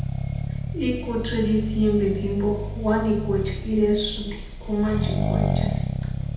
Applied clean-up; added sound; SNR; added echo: none; Accelerating, revving, vroom; 2 dB; reverberation time 0.8 s.